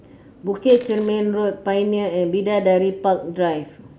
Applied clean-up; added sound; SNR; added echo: none; Crushing; 20 dB; none.